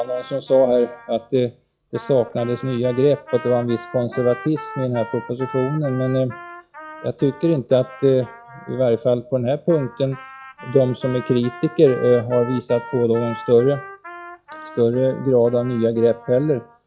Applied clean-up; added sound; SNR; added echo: classical method log-MMSE.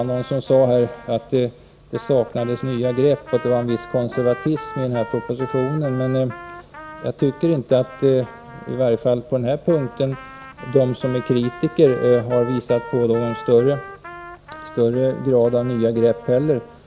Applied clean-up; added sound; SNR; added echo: none; Trumpet; 17 dB; none.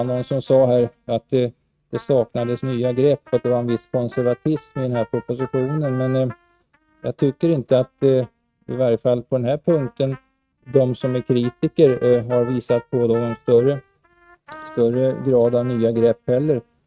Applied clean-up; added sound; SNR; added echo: neural mask model RNNoise.